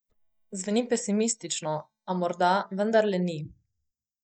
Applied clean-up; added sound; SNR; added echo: neural mask model DeepFilterNet 3.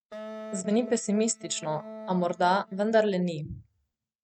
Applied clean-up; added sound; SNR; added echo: neural mask model RNNoise.